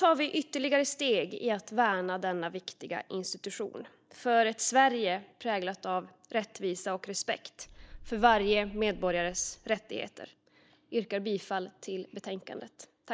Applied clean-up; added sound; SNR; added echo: neural mask model DeepFilterNet 3.